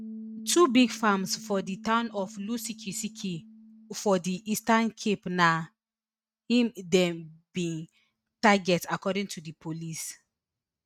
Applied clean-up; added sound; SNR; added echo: neural mask model RNNoise.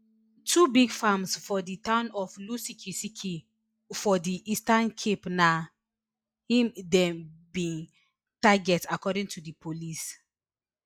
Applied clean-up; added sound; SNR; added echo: classical method log-MMSE.